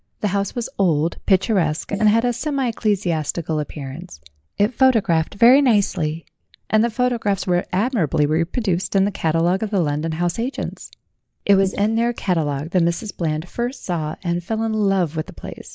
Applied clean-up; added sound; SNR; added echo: neural mask model Resemble Enhance denoiser.